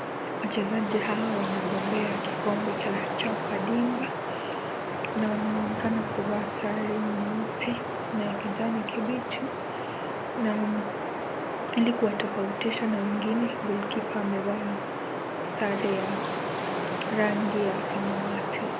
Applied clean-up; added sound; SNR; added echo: none; Wind; 1 dB; none.